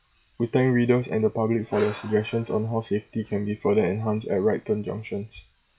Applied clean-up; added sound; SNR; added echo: classical method log-MMSE.